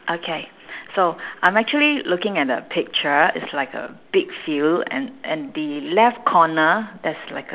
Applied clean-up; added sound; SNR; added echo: none; none; none; none.